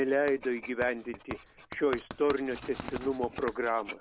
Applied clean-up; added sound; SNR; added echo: none; Writing; 12 dB; none.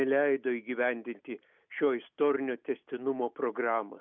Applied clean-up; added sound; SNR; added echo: none; none; none; none.